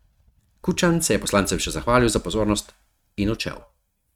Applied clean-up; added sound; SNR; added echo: neural mask model RNNoise.